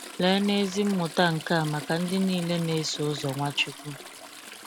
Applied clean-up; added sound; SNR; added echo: none; Trickle, dribble / Toilet flush; 14 dB; none.